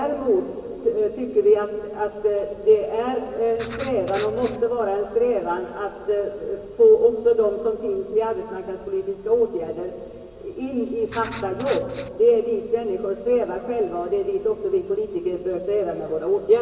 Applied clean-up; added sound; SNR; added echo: none; Writing; 11 dB; reverberation time 2.3 s.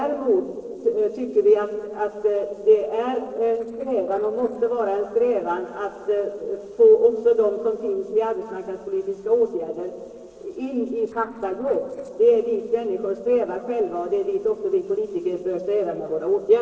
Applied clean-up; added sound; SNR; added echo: neural separator model SepFormer DNS4.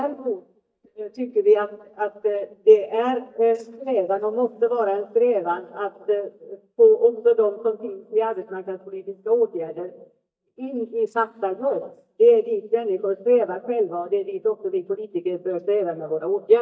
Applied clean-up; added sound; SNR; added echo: neural mask model DeepFilterNet 3.